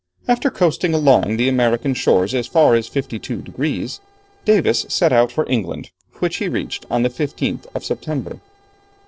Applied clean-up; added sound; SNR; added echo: neural separator model SepFormer DNS4.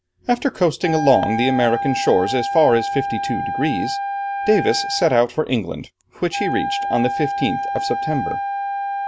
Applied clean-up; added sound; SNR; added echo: none; Wind instrument, woodwind instrument; 4 dB; none.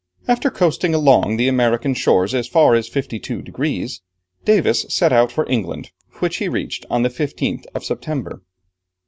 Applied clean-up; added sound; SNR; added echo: none; none; none; none.